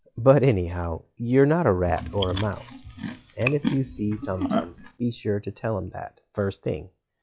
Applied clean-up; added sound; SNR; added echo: classical method log-MMSE.